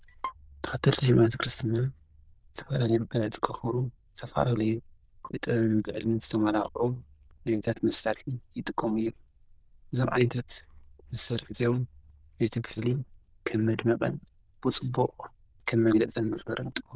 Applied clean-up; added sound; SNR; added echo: neural diffusion model UNIVERSE++.